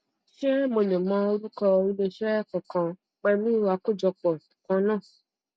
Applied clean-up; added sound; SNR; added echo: none; none; none; none.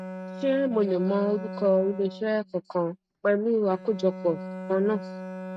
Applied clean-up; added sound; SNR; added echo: neural mask model RNNoise.